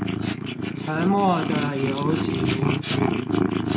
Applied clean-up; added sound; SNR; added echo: none; Purr; -2 dB; reverberation time 0.4 s.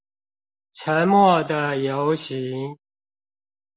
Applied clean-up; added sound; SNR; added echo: none; none; none; none.